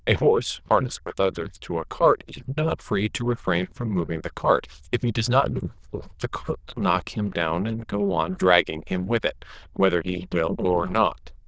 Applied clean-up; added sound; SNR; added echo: neural diffusion model UNIVERSE++.